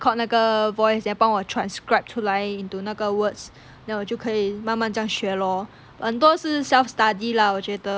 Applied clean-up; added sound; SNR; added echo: none; none; none; none.